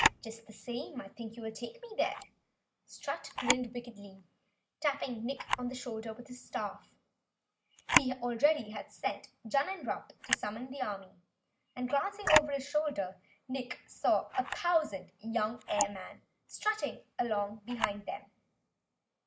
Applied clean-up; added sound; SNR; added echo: neural mask model Resemble Enhance denoiser.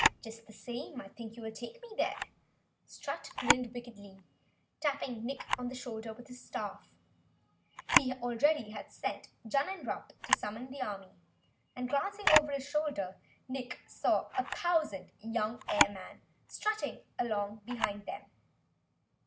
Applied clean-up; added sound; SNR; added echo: none; Camera; 3 dB; none.